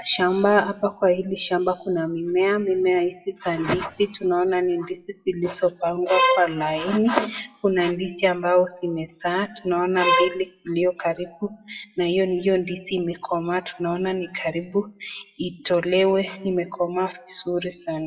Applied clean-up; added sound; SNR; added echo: classical method WPE with log-MMSE.